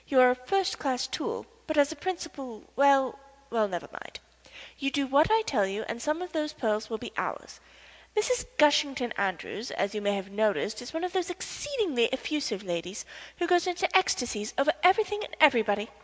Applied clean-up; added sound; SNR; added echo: none; none; none; none.